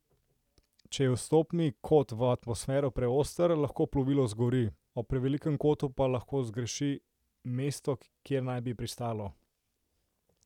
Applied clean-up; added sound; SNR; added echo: none; none; none; none.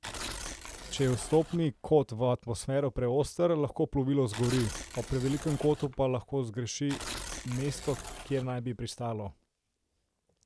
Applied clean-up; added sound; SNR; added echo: none; Tearing; 11 dB; none.